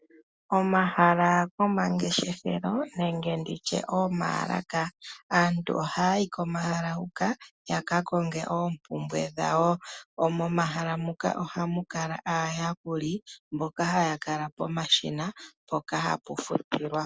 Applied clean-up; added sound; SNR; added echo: none; none; none; none.